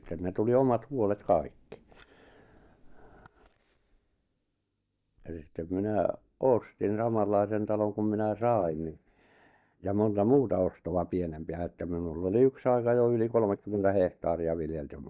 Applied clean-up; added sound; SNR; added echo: neural mask model DeepFilterNet 3.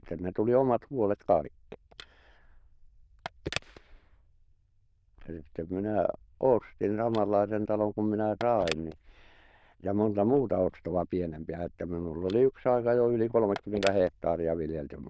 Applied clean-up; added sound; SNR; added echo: neural diffusion model UNIVERSE++.